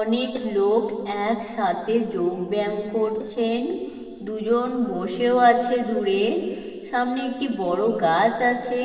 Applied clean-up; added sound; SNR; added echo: neural separator model SepFormer DNS4.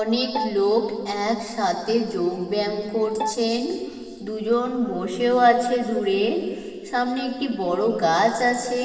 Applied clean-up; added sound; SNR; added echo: none; Bowed string instrument; 12 dB; reverberation time 2.3 s.